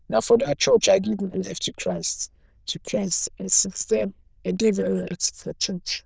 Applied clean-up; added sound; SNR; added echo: neural diffusion model UNIVERSE++.